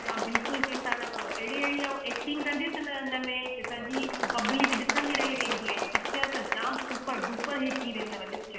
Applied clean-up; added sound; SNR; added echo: none; Applause; 0 dB; reverberation time 1.1 s.